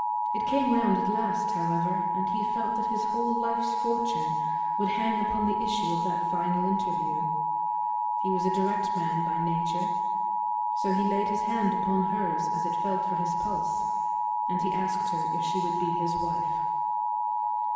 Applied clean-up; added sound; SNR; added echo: none; Alarm; -5 dB; reverberation time 1.2 s.